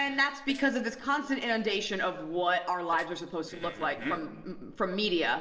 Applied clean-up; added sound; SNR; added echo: neural separator model SepFormer DNS4.